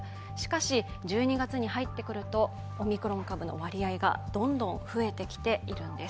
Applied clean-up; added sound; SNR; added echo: none; none; none; none.